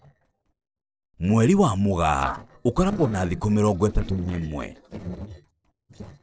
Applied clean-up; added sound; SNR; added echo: neural separator model SepFormer DNS4.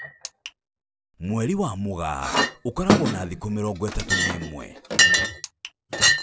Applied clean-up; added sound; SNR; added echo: none; Chink, clink; -5 dB; none.